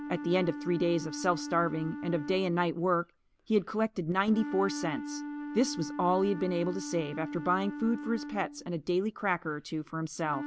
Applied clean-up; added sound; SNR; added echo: none; Wind instrument, woodwind instrument; 10 dB; none.